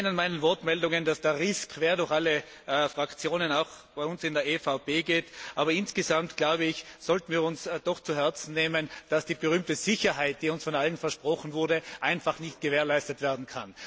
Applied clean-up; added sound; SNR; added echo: none; none; none; none.